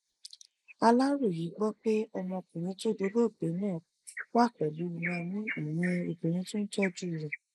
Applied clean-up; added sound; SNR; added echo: neural mask model Resemble Enhance denoiser.